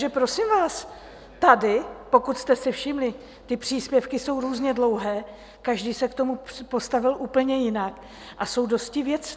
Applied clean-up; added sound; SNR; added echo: none; none; none; none.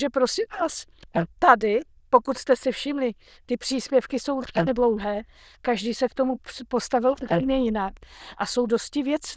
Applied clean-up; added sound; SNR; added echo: neural diffusion model UNIVERSE++.